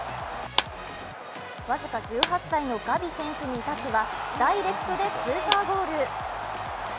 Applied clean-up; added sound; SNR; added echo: none; Clapping; 4 dB; none.